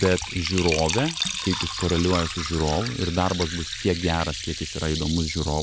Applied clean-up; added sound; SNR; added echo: none; Liquid; 6 dB; none.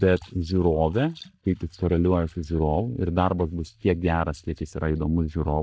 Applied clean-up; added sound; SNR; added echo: neural mask model DeepFilterNet 3.